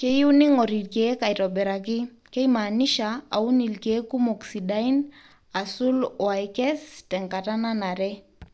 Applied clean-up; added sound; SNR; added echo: none; none; none; none.